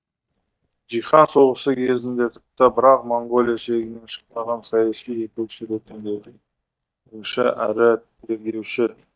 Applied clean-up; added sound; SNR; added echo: neural mask model DeepFilterNet 3.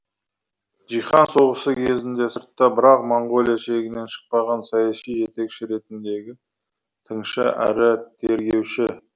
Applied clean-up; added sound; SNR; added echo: none; none; none; none.